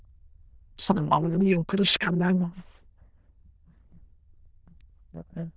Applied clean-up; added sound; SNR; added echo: neural diffusion model UNIVERSE++.